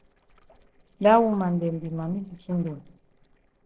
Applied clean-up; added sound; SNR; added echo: neural separator model SepFormer DNS4.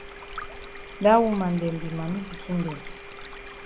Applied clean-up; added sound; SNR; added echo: none; Domestic sounds, home sounds + Stream; 12 dB; none.